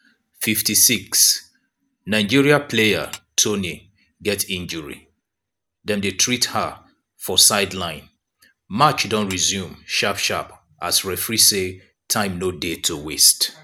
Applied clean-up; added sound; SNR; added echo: none; Tap / Dishes, pots, and pans; 17 dB; none.